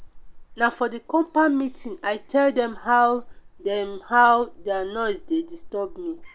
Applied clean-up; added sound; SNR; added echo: none; Gull, seagull / Fowl; 18 dB; none.